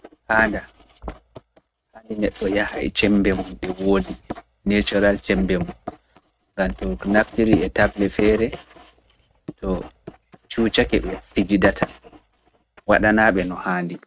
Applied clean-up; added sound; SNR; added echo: neural mask model RNNoise.